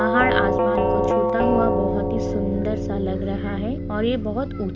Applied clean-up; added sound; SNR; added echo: none; Doorbell; -3 dB; none.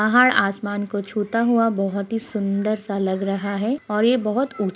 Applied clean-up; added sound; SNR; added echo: none; none; none; none.